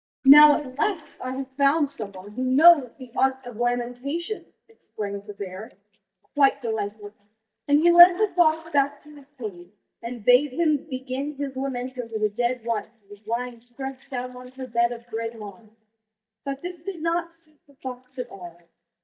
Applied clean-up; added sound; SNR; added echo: neural mask model DeepFilterNet 3.